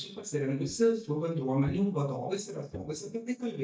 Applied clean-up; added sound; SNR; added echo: neural mask model DeepFilterNet 3.